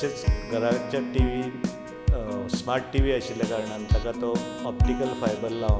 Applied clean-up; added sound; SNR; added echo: none; Keyboard (musical); -3 dB; none.